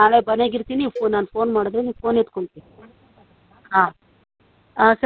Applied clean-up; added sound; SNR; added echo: none; Cowbell; 18 dB; none.